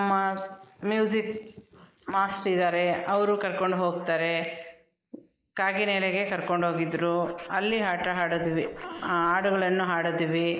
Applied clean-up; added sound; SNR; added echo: neural mask model Resemble Enhance denoiser.